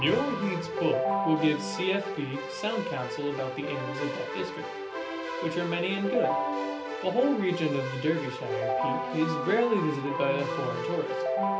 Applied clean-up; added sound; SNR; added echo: none; Keyboard (musical); 2 dB; reverberation time 0.3 s.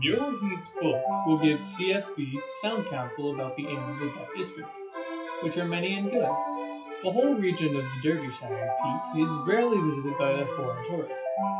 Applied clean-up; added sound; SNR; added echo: classical method WPE with log-MMSE.